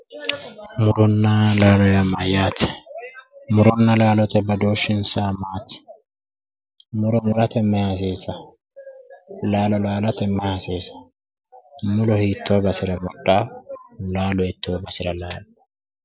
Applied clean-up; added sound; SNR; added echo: none; none; none; none.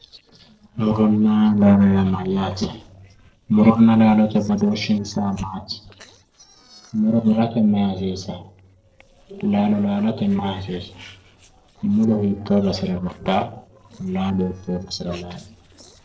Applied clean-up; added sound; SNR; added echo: neural separator model SepFormer DNS4.